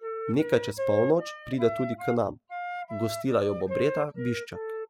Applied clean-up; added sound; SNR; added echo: classical method spectral subtraction.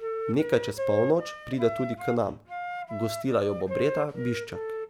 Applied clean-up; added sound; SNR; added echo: none; Wind instrument, woodwind instrument; 5 dB; none.